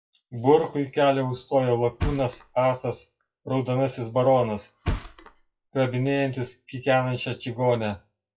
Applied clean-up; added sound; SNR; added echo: classical method WPE with log-MMSE.